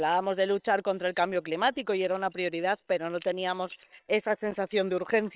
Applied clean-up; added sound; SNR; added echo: neural separator model SepFormer WHAM!.